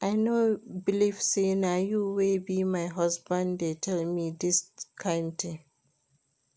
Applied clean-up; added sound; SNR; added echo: none; none; none; none.